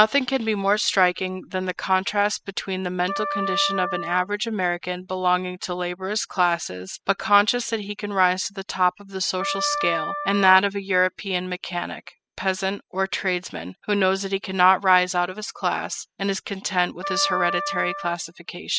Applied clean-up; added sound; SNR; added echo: classical method spectral subtraction.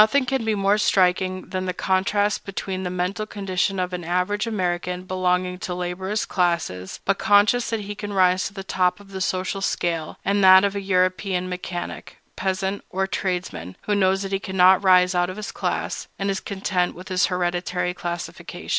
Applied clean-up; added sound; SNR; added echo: none; none; none; none.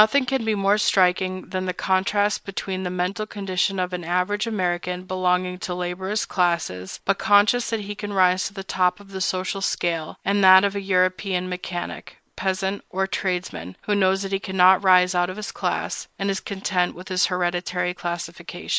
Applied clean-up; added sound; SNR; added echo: neural mask model Resemble Enhance denoiser.